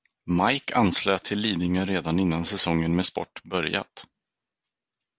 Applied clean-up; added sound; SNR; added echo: none; none; none; none.